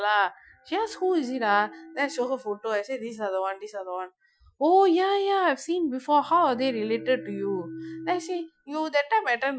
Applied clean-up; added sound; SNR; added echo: classical method Wiener filter.